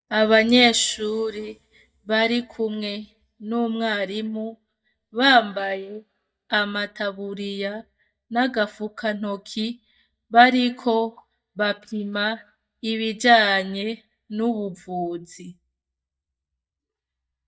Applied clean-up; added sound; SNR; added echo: neural mask model DeepFilterNet 3.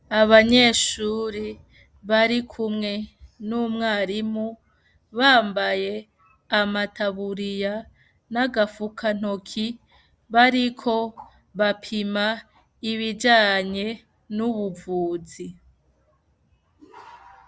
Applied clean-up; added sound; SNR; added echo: none; none; none; none.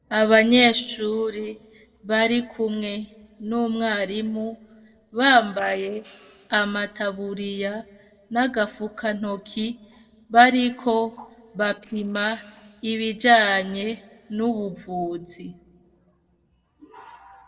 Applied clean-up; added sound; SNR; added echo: neural separator model SepFormer DNS4.